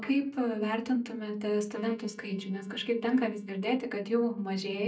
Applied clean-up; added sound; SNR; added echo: neural mask model DeepFilterNet 3.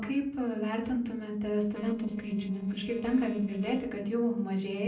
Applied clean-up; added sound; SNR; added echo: neural separator model SepFormer DNS4.